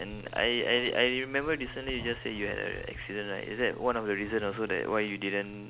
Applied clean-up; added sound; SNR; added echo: none; Zipper (clothing); 15 dB; none.